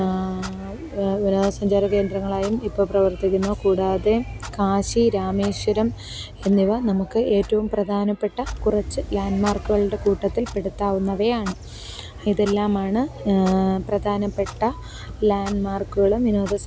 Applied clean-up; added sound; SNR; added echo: none; Clock; 13 dB; none.